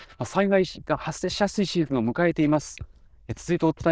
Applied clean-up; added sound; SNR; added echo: neural diffusion model UNIVERSE++.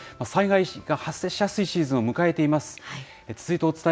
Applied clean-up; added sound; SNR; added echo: none; none; none; none.